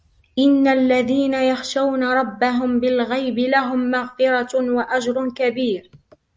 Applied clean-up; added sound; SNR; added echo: none; none; none; none.